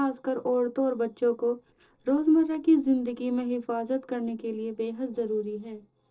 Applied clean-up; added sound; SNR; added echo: neural separator model SepFormer DNS4.